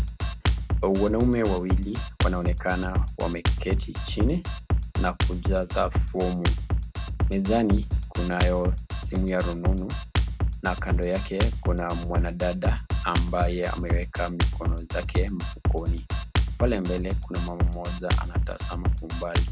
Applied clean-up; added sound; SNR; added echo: none; Drum kit; -3 dB; none.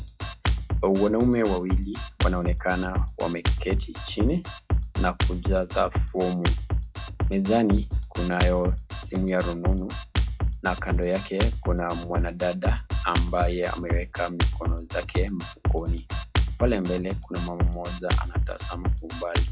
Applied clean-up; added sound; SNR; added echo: classical method log-MMSE.